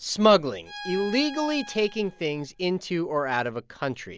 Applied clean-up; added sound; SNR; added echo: none; Bowed string instrument; 16 dB; none.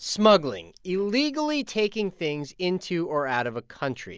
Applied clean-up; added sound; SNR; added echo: none; none; none; none.